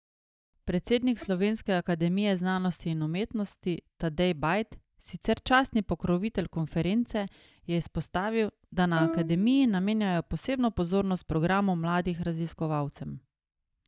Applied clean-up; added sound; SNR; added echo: neural mask model DeepFilterNet 3.